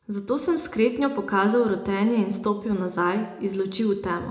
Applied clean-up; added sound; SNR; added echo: none; none; none; reverberation time 0.6 s.